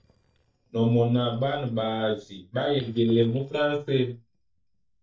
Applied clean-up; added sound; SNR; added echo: neural mask model DeepFilterNet 3.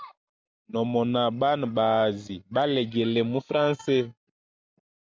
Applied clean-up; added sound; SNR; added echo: none; none; none; none.